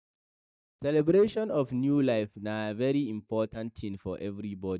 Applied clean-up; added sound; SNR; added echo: neural mask model DeepFilterNet 3.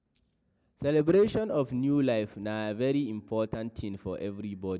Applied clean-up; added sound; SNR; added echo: none; none; none; none.